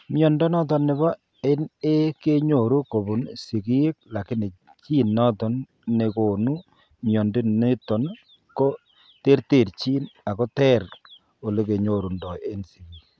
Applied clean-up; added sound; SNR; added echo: none; none; none; none.